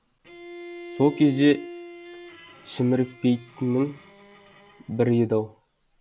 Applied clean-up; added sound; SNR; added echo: none; Bowed string instrument; 18 dB; none.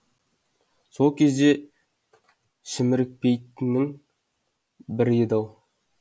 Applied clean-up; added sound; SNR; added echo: none; none; none; none.